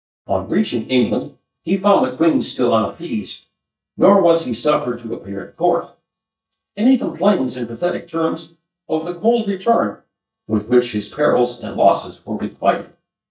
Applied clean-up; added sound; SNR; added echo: neural mask model DeepFilterNet 3.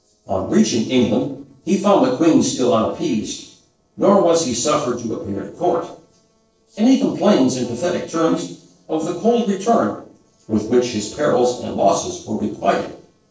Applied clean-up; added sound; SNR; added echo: neural separator model SepFormer DNS4.